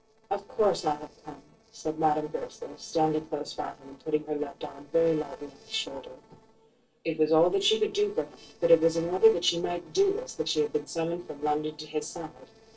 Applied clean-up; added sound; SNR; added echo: neural separator model SepFormer DNS4.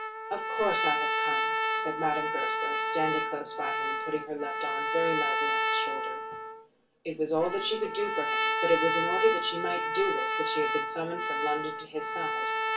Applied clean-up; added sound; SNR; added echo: none; Trumpet; -2 dB; reverberation time 0.2 s.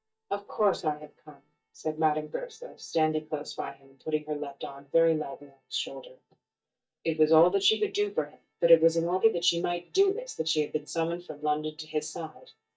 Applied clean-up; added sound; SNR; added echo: neural mask model DeepFilterNet 3.